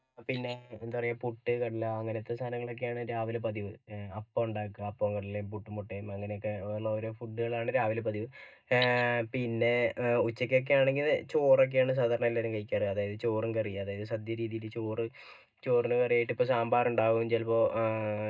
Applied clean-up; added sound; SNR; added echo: neural mask model DeepFilterNet 3.